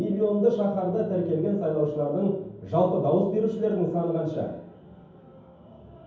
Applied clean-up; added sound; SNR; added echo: none; none; none; reverberation time 0.9 s.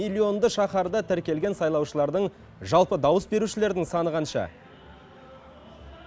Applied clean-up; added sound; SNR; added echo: none; none; none; none.